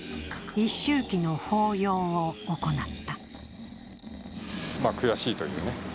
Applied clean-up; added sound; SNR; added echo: none; Breathing; 11 dB; none.